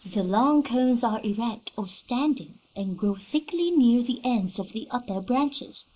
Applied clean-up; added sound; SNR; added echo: neural mask model Resemble Enhance denoiser.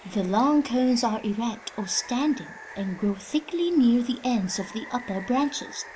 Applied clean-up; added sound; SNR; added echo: none; Water; 19 dB; none.